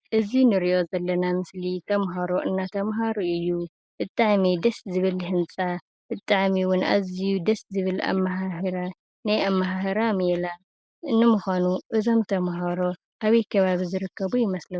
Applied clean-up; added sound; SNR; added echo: neural mask model Resemble Enhance denoiser.